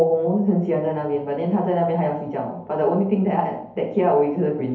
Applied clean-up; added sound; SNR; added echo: none; none; none; reverberation time 2.2 s.